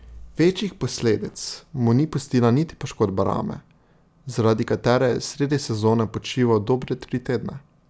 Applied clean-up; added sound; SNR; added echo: none; none; none; none.